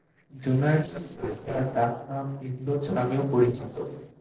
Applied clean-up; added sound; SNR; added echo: neural separator model SepFormer DNS4.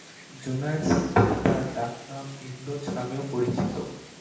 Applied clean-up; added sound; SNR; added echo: none; Wind; 19 dB; reverberation time 0.9 s.